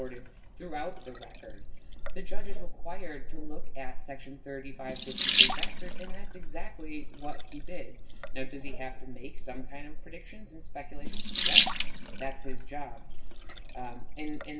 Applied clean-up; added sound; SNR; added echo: none; Sink (filling or washing) / Water tap, faucet; 2 dB; reverberation time 0.1 s.